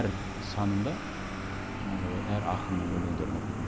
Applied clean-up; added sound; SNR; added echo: none; Vehicle; 2 dB; none.